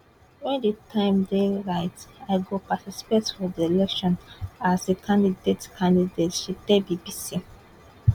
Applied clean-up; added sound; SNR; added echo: none; none; none; none.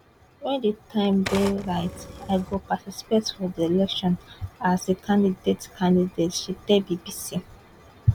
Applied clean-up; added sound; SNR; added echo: none; Typewriter; 12 dB; none.